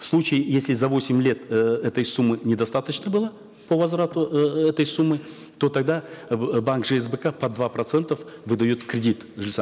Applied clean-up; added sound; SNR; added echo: none; none; none; none.